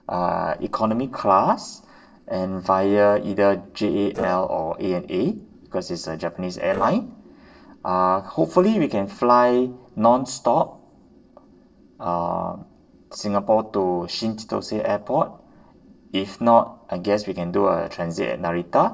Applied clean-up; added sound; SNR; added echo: neural separator model SepFormer DNS4.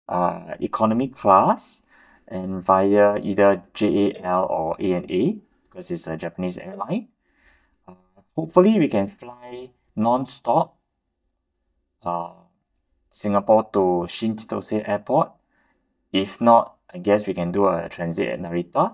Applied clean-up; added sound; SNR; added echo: neural mask model DeepFilterNet 3.